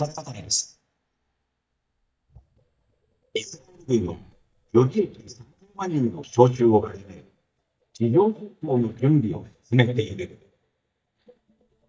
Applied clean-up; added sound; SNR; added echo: neural mask model DeepFilterNet 3.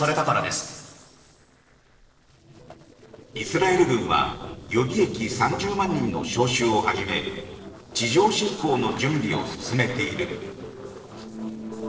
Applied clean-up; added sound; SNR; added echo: neural separator model SepFormer DNS4.